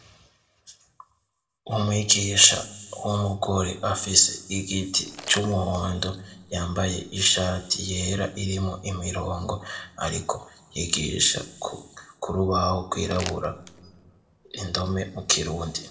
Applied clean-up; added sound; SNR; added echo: none; Crumpling, crinkling; 16 dB; reverberation time 1.2 s.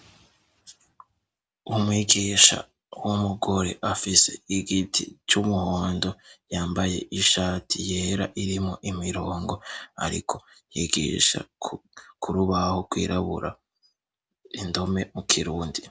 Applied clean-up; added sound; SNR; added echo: none; none; none; none.